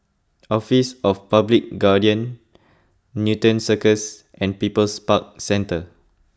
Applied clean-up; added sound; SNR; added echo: none; none; none; none.